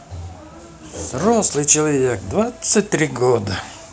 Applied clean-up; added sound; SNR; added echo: none; none; none; none.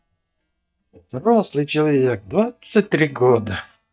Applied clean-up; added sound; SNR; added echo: neural mask model DeepFilterNet 3.